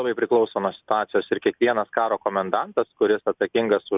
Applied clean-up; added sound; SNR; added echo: none; none; none; none.